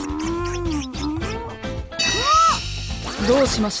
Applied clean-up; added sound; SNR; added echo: none; Liquid; 20 dB; none.